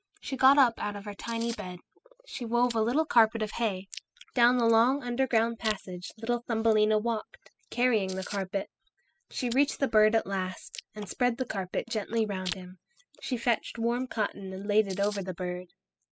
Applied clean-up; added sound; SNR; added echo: classical method spectral subtraction.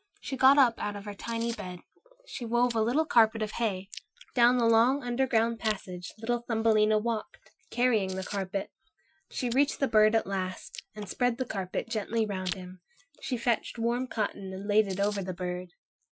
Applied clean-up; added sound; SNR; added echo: classical method Wiener filter.